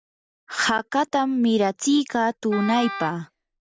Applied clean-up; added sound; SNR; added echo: none; Wind instrument, woodwind instrument; 11 dB; none.